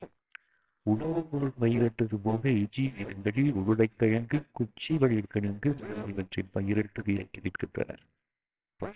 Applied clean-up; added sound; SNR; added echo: neural separator model SepFormer WHAMR!.